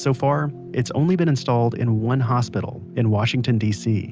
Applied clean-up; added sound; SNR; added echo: none; none; none; none.